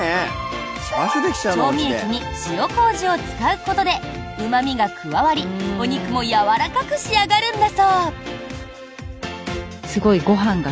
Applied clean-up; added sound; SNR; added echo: none; none; none; none.